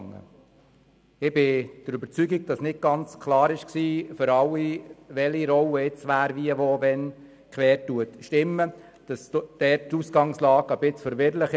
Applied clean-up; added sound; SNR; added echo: none; none; none; none.